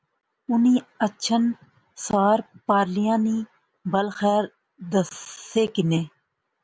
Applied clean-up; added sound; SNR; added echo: none; none; none; none.